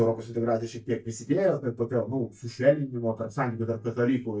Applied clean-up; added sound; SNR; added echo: neural mask model DeepFilterNet 3.